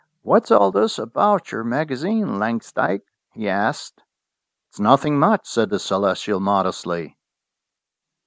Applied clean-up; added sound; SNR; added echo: none; none; none; none.